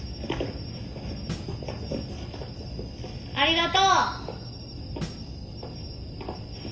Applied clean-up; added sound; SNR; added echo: none; Snare drum; 12 dB; reverberation time 0.7 s.